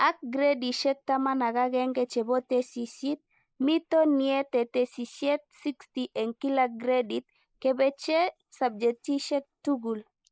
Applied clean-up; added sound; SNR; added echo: neural mask model Resemble Enhance denoiser.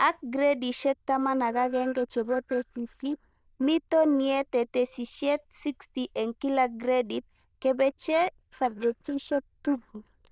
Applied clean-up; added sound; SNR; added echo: neural diffusion model UNIVERSE++.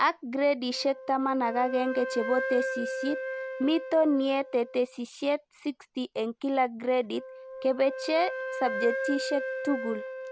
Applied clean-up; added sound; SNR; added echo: none; Wind instrument, woodwind instrument; 8 dB; none.